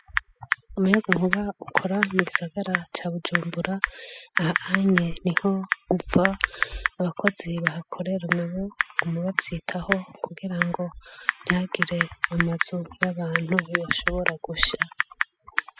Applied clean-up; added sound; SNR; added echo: classical method spectral subtraction.